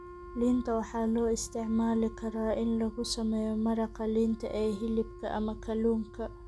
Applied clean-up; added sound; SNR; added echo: none; Wind instrument, woodwind instrument; 19 dB; none.